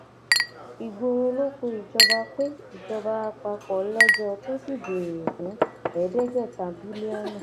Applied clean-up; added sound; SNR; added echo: none; Chink, clink; -1 dB; none.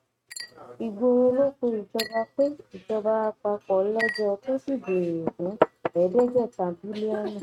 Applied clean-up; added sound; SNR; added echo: neural mask model RNNoise.